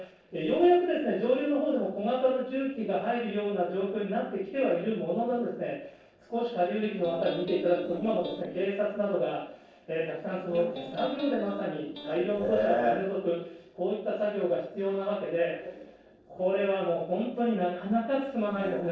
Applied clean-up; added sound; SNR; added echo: neural separator model SepFormer DNS4.